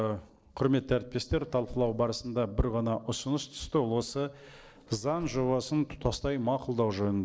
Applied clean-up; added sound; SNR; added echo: neural separator model SepFormer DNS4.